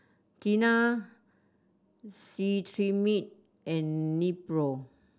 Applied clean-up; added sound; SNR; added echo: none; none; none; none.